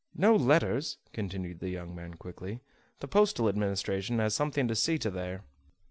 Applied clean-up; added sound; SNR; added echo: none; none; none; none.